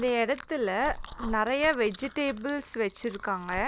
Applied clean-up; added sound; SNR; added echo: none; Chewing, mastication; 14 dB; none.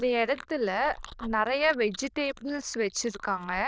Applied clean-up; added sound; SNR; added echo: neural diffusion model UNIVERSE++.